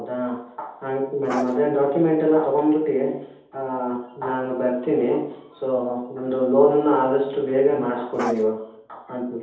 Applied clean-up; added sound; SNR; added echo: none; Bark; 12 dB; reverberation time 0.8 s.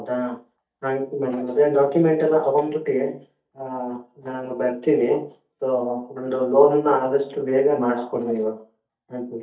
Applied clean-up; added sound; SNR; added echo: neural mask model DeepFilterNet 3.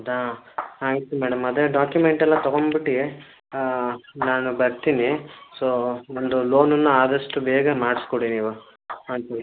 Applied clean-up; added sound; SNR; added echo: none; none; none; none.